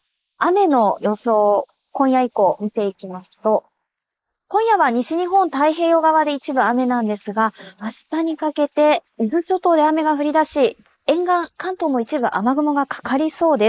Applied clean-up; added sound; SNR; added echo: neural mask model Resemble Enhance denoiser.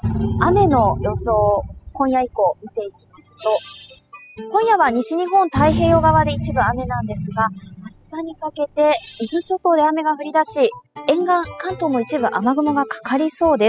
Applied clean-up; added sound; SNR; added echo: classical method spectral subtraction.